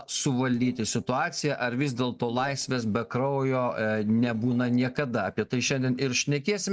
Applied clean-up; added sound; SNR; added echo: neural separator model SepFormer DNS4.